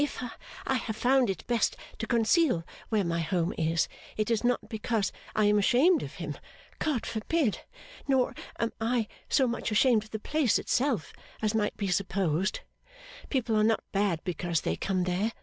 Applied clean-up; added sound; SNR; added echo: none; none; none; none.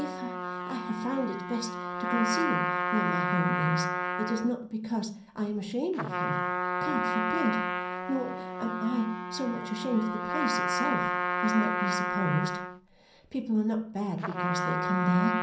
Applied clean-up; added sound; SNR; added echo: none; Trumpet; 0 dB; reverberation time 0.6 s.